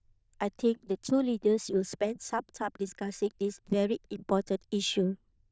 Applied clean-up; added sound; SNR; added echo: neural diffusion model UNIVERSE++.